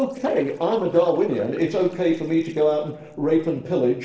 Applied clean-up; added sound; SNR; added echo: neural separator model SepFormer DNS4.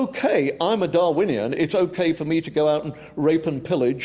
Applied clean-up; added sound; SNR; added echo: none; none; none; none.